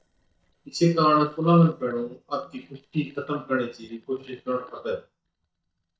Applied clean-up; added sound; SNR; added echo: neural mask model DeepFilterNet 3.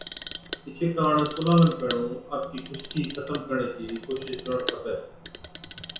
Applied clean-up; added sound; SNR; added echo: none; Clock; 2 dB; reverberation time 0.6 s.